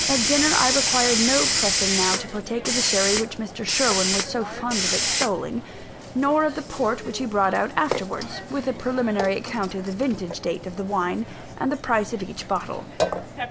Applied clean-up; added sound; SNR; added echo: none; Hiss; 1 dB; none.